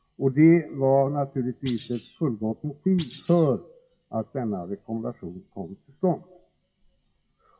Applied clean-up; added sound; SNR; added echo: classical method WPE with log-MMSE.